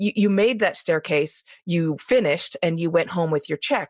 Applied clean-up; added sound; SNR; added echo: none; none; none; none.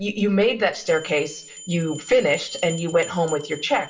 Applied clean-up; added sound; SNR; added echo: none; Bell; 18 dB; reverberation time 0.4 s.